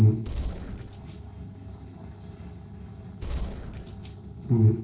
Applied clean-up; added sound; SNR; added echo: neural separator model SepFormer DNS4.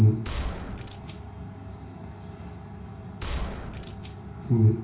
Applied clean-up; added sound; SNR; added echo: none; Gunshot, gunfire; 8 dB; reverberation time 0.6 s.